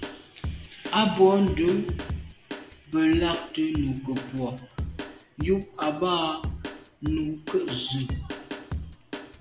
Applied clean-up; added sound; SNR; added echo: none; Drum kit; 9 dB; none.